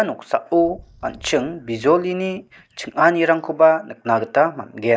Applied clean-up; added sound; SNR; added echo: neural mask model DeepFilterNet 3.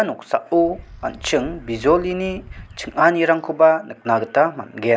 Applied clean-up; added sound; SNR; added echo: none; Wind; 20 dB; none.